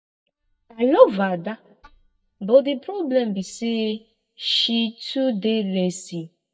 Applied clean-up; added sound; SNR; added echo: neural mask model DeepFilterNet 3.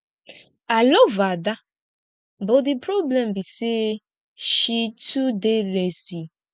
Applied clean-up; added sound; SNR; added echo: none; none; none; none.